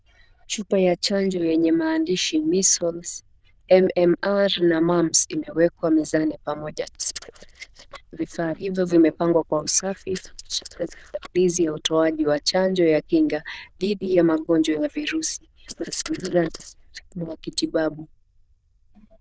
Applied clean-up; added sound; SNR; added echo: neural diffusion model UNIVERSE++.